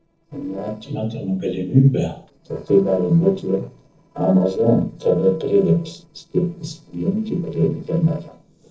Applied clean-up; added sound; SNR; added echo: neural separator model SepFormer DNS4.